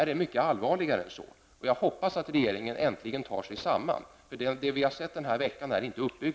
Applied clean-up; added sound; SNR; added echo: none; none; none; none.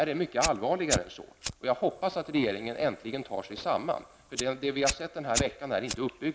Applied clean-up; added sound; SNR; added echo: none; Fire; 8 dB; none.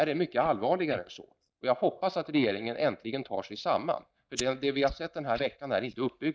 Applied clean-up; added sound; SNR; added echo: neural mask model DeepFilterNet 3.